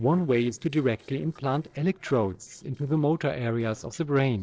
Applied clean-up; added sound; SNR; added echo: neural separator model SepFormer DNS4.